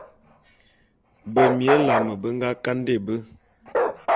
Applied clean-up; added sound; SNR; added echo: none; Bark; 1 dB; none.